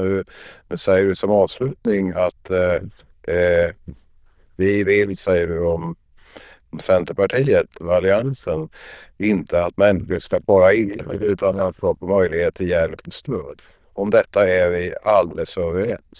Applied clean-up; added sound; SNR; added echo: neural diffusion model UNIVERSE++.